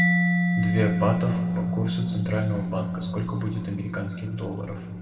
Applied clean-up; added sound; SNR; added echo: none; Mallet percussion; -3 dB; reverberation time 2.0 s.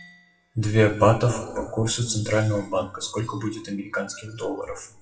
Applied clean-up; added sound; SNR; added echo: classical method WPE with log-MMSE.